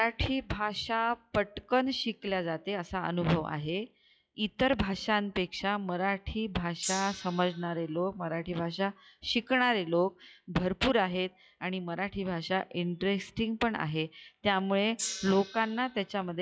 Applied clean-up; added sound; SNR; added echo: classical method log-MMSE.